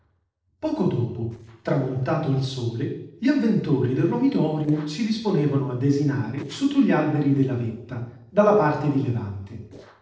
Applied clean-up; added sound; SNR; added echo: neural separator model SepFormer DNS4.